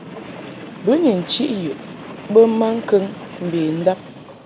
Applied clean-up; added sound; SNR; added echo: none; Train; 15 dB; none.